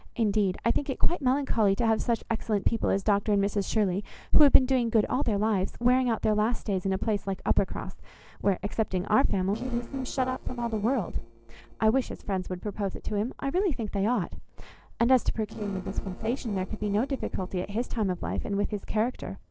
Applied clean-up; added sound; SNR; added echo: neural separator model SepFormer DNS4.